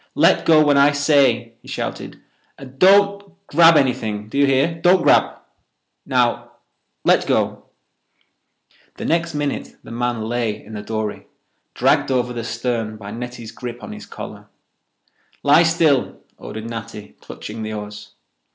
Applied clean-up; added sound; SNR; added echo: none; none; none; none.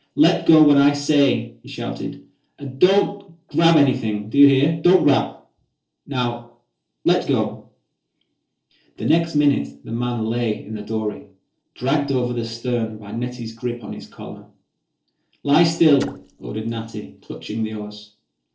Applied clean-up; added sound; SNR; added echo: neural separator model SepFormer DNS4.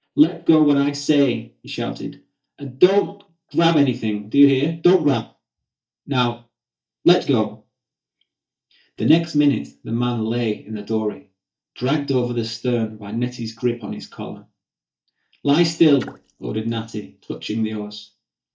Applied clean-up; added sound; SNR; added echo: neural mask model DeepFilterNet 3.